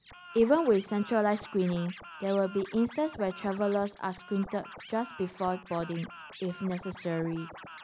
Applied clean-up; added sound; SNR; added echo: none; Scratching (performance technique); 17 dB; none.